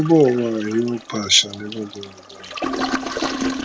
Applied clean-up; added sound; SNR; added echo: none; Toilet flush; 7 dB; none.